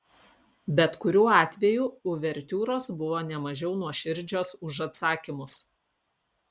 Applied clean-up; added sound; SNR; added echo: none; none; none; none.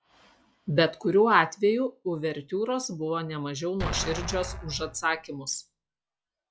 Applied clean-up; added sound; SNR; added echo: classical method log-MMSE.